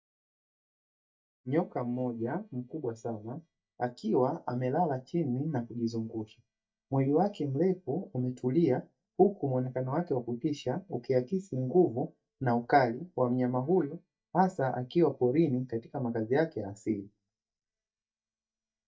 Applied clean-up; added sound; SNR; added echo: neural mask model DeepFilterNet 3.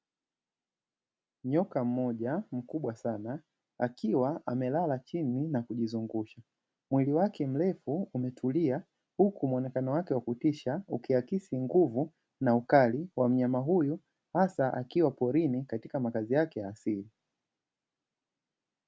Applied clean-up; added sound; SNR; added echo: none; none; none; none.